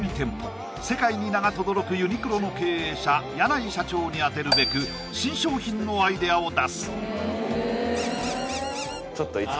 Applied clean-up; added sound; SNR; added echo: none; Marimba, xylophone; 3 dB; none.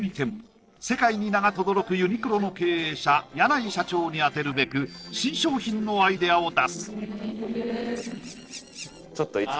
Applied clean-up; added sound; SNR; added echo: neural separator model SepFormer DNS4.